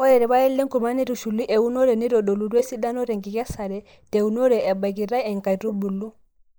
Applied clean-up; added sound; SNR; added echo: neural mask model Resemble Enhance denoiser.